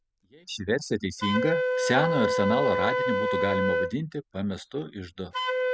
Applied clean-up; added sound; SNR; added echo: none; Wind instrument, woodwind instrument; -1 dB; none.